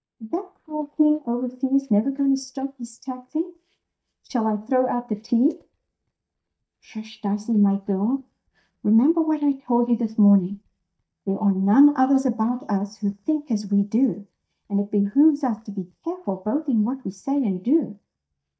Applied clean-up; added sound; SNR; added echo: neural mask model DeepFilterNet 3.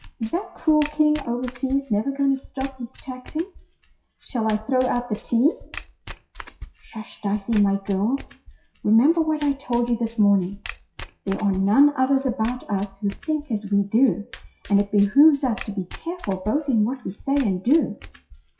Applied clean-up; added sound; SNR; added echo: classical method WPE with log-MMSE.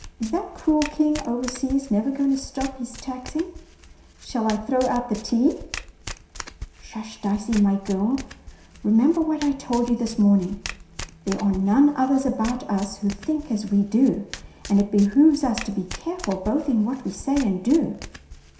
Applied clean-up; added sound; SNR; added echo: none; Domestic sounds, home sounds; 16 dB; reverberation time 0.7 s.